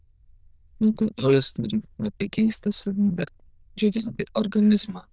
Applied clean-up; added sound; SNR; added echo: neural diffusion model UNIVERSE++.